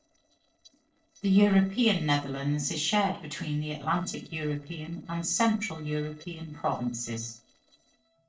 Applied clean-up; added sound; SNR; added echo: neural separator model SepFormer DNS4.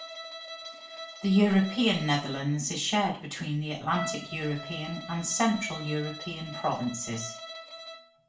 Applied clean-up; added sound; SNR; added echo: none; Bowed string instrument; 13 dB; reverberation time 0.3 s.